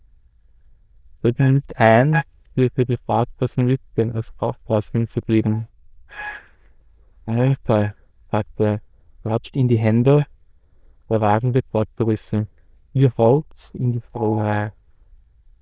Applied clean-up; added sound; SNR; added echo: neural diffusion model UNIVERSE++.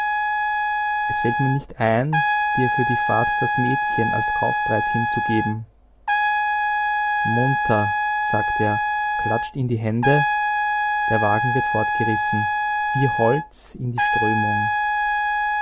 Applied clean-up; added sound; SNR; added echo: none; Trumpet; -3 dB; none.